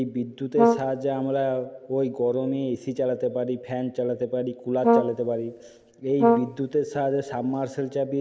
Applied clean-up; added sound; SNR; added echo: none; Brass instrument; -1 dB; none.